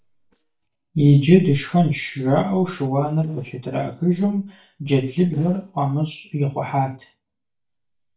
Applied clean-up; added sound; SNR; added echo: neural mask model DeepFilterNet 3.